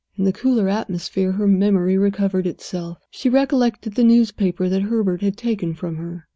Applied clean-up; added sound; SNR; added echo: none; none; none; none.